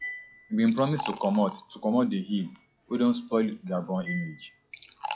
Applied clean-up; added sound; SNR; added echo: classical method log-MMSE.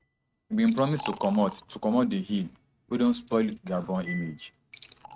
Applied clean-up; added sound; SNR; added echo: neural mask model RNNoise.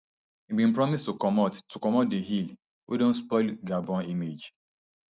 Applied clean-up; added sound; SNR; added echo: none; none; none; none.